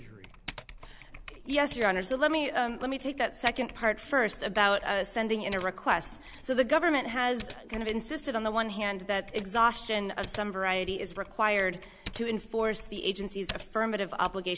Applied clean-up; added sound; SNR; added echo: none; Typing; 16 dB; none.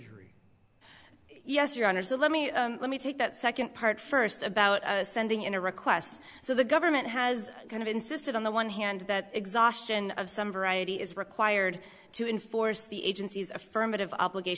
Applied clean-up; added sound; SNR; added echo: none; none; none; none.